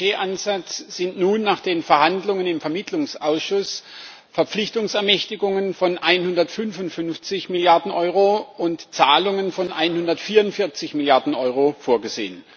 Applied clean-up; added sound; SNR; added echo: none; none; none; none.